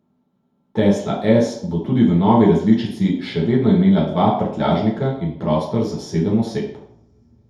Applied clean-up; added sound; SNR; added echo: none; none; none; reverberation time 0.8 s.